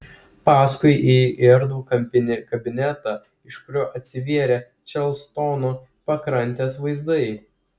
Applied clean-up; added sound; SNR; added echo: none; none; none; none.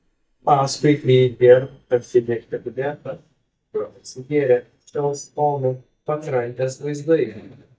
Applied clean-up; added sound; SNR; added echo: neural mask model DeepFilterNet 3.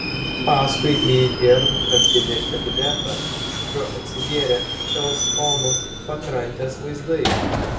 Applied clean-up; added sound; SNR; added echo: none; Subway, metro, underground; 0 dB; reverberation time 0.6 s.